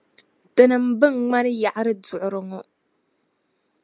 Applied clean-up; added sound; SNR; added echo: none; none; none; none.